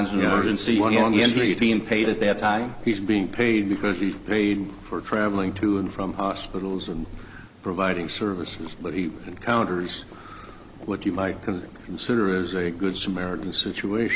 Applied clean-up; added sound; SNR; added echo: none; Boiling; 18 dB; none.